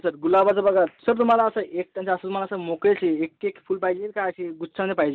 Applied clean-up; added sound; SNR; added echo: none; none; none; none.